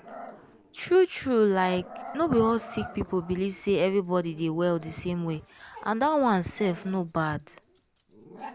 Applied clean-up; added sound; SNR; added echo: none; Growling; 18 dB; none.